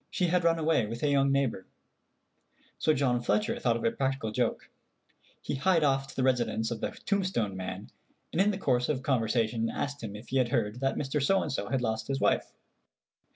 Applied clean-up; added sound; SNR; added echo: none; none; none; none.